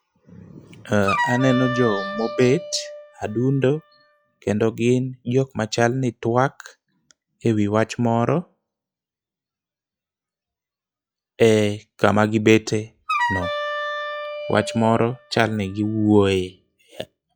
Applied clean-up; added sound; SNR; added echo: classical method log-MMSE.